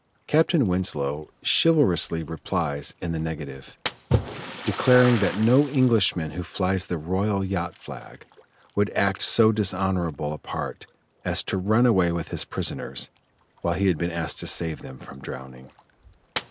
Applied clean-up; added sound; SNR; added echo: none; Splash, splatter; 13 dB; none.